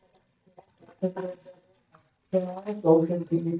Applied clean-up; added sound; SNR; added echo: neural mask model DeepFilterNet 3.